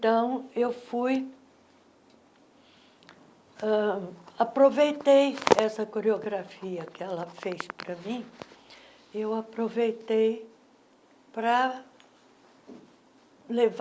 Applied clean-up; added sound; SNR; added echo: none; none; none; none.